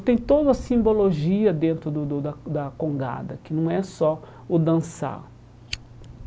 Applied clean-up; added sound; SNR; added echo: none; Fire; 19 dB; none.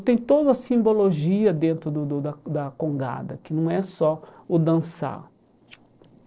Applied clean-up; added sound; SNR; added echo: neural separator model SepFormer DNS4.